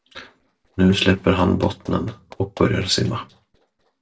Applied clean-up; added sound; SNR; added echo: neural separator model SepFormer DNS4.